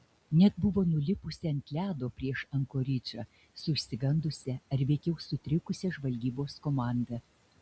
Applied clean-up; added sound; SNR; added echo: none; none; none; none.